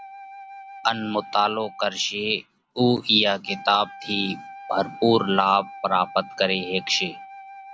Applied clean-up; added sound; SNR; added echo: none; Wind instrument, woodwind instrument; 17 dB; none.